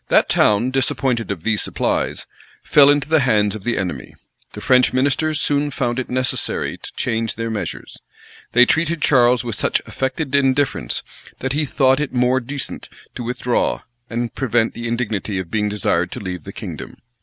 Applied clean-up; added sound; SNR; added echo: none; none; none; none.